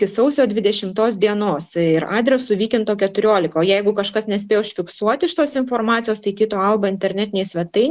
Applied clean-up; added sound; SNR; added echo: none; none; none; none.